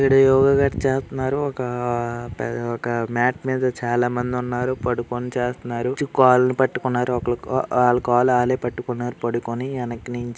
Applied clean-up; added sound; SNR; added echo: none; none; none; none.